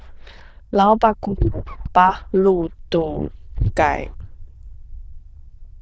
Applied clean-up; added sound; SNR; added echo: neural diffusion model UNIVERSE++.